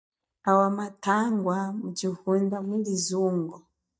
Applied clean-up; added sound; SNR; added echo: neural mask model DeepFilterNet 3.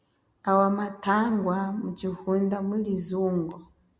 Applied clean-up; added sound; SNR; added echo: none; none; none; none.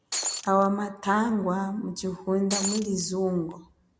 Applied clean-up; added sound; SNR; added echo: none; Shatter; 4 dB; none.